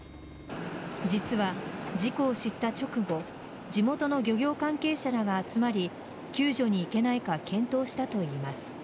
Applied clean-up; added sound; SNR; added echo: none; none; none; none.